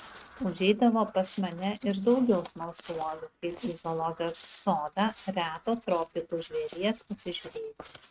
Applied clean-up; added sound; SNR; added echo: neural mask model RNNoise.